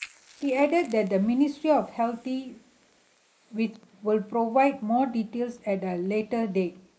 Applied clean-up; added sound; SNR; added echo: neural mask model Resemble Enhance denoiser.